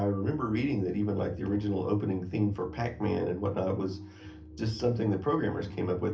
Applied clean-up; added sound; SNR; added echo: none; none; none; reverberation time 0.3 s.